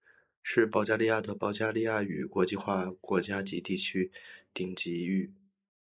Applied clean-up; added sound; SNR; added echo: neural mask model Resemble Enhance denoiser.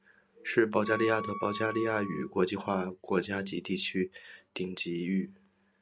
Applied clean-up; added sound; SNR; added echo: none; Wind instrument, woodwind instrument; 10 dB; none.